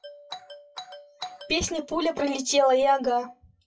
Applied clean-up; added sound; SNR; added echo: classical method WPE with log-MMSE.